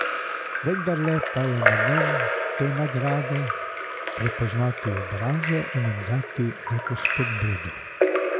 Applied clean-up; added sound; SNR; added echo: none; Drip / Trickle, dribble / Splash, splatter; 0 dB; none.